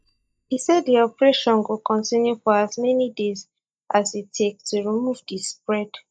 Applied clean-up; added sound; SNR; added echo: neural mask model DeepFilterNet 3.